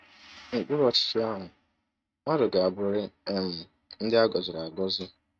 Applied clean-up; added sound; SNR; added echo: neural mask model RNNoise.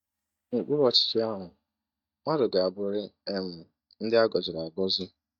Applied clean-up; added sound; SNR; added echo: neural mask model DeepFilterNet 3.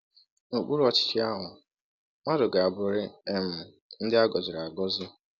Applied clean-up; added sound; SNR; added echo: none; none; none; none.